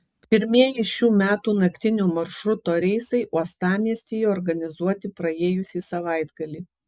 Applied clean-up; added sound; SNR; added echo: none; none; none; none.